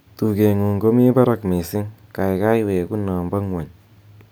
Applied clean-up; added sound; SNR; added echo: none; none; none; none.